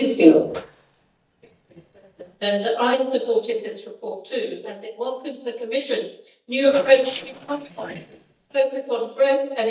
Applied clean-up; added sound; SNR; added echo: neural mask model DeepFilterNet 3.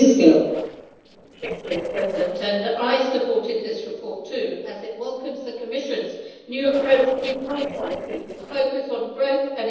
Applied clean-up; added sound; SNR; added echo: neural separator model SepFormer DNS4.